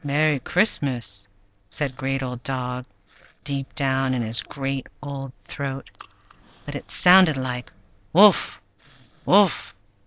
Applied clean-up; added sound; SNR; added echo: neural separator model SepFormer DNS4.